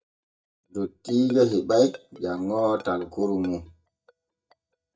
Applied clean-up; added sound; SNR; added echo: neural mask model DeepFilterNet 3.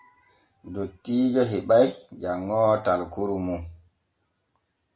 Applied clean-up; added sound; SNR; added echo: none; none; none; none.